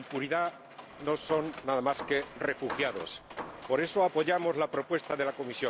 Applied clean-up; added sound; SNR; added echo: none; Hammer + Mechanisms; 14 dB; none.